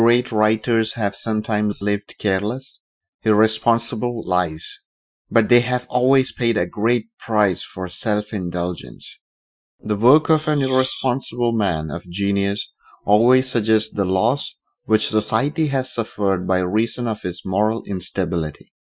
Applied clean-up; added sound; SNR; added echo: classical method Wiener filter.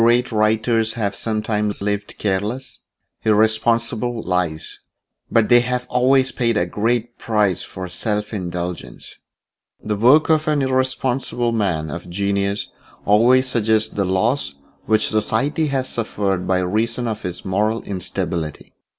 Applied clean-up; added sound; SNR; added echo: none; none; none; none.